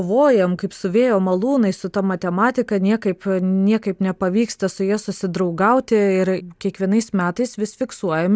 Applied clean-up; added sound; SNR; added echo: none; none; none; none.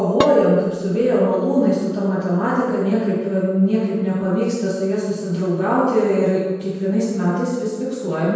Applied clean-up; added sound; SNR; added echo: none; Dishes, pots, and pans; 9 dB; reverberation time 1.2 s.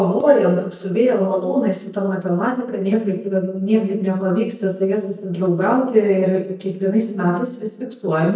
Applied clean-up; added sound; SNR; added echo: neural mask model DeepFilterNet 3.